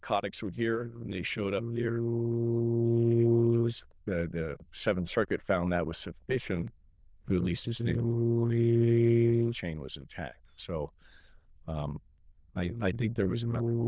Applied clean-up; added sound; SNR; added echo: neural diffusion model UNIVERSE++.